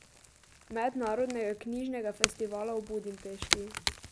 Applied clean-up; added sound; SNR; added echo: none; Crack / Crackle; 2 dB; none.